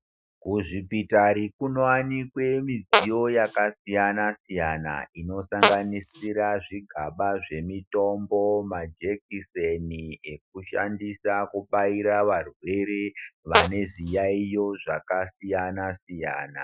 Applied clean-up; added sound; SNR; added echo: classical method Wiener filter.